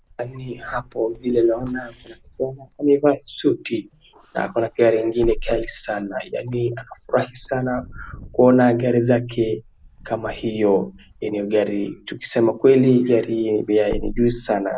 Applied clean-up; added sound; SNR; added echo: none; Wind / Car; 17 dB; none.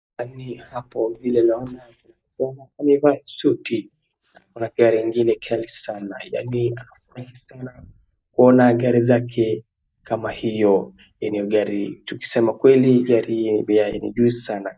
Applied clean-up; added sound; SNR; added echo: neural mask model DeepFilterNet 3.